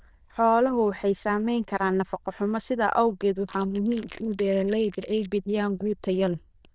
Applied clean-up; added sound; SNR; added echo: neural diffusion model UNIVERSE++.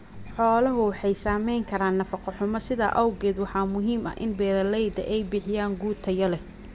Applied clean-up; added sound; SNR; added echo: none; none; none; none.